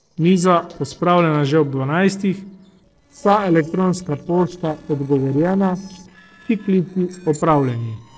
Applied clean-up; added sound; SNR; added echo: neural separator model SepFormer DNS4.